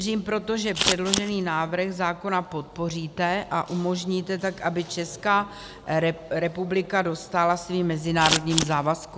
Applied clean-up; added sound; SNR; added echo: none; Scissors; 0 dB; none.